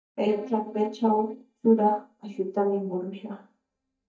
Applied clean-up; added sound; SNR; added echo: neural mask model DeepFilterNet 3.